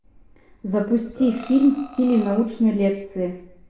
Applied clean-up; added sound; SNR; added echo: none; Burping, eructation; 18 dB; reverberation time 0.6 s.